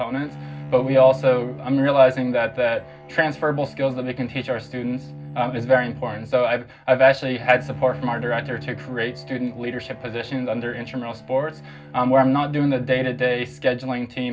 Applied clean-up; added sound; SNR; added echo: none; Bowed string instrument; 15 dB; reverberation time 0.4 s.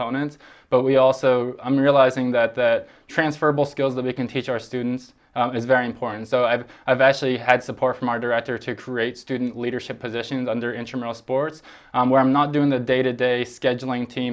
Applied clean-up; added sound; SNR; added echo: none; none; none; none.